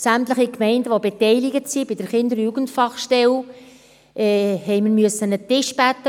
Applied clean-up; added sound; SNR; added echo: none; none; none; none.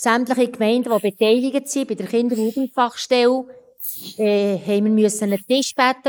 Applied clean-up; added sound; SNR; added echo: neural mask model Resemble Enhance denoiser.